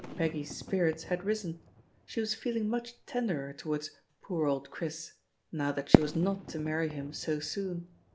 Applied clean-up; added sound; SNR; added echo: none; Fireworks; 3 dB; none.